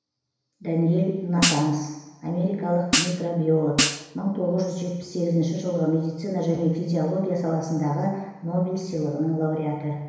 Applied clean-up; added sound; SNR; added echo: none; Hi-hat; 2 dB; reverberation time 1.0 s.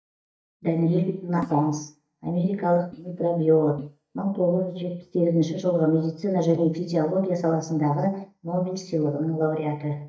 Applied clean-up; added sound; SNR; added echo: neural mask model DeepFilterNet 3.